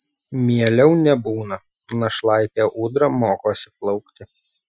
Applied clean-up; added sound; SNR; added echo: classical method Wiener filter.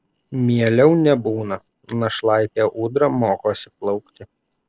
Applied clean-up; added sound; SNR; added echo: neural separator model SepFormer DNS4.